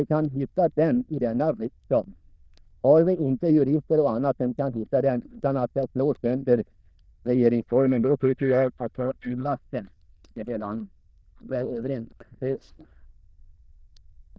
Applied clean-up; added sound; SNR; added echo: neural diffusion model UNIVERSE++.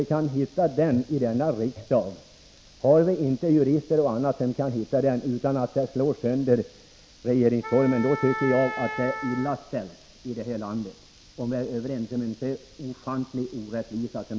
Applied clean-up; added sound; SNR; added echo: none; Wind instrument, woodwind instrument; 8 dB; none.